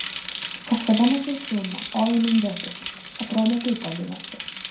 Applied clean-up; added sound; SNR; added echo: none; Bicycle; 6 dB; reverberation time 0.5 s.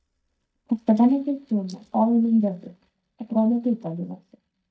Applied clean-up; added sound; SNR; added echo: neural mask model DeepFilterNet 3.